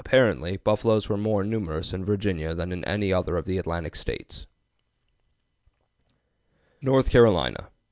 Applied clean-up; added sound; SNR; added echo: none; none; none; none.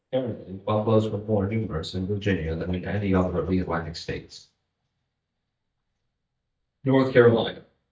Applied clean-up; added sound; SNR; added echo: neural mask model DeepFilterNet 3.